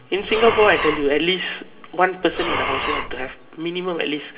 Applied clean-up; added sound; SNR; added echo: none; Breathing; 4 dB; reverberation time 2.1 s.